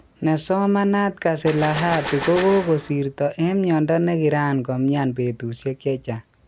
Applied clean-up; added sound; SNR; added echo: none; Gunshot, gunfire; 9 dB; none.